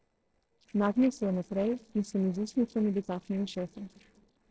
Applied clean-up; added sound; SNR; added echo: neural separator model SepFormer DNS4.